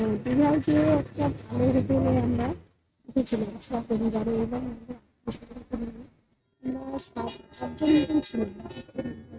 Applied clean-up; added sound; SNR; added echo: neural mask model RNNoise.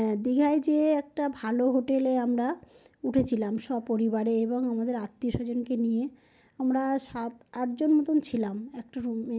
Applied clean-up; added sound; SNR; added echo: none; none; none; none.